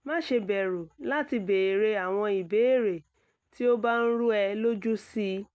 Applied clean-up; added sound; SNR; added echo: none; none; none; none.